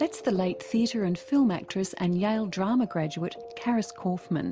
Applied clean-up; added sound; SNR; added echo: none; none; none; none.